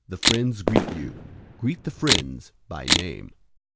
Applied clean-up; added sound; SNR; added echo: none; Fireworks + Camera; -3 dB; none.